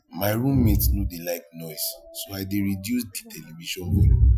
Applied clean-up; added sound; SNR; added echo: classical method Wiener filter.